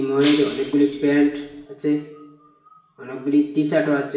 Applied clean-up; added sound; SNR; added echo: none; Shatter; 7 dB; reverberation time 0.9 s.